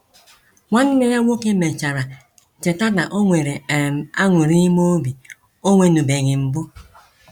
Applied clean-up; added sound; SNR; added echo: none; none; none; none.